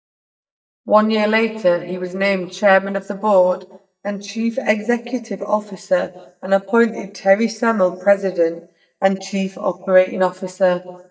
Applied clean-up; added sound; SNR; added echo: neural mask model DeepFilterNet 3.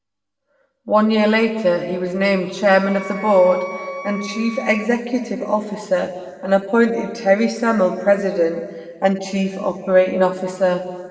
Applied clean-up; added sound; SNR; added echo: none; Wind instrument, woodwind instrument; 16 dB; reverberation time 1.7 s.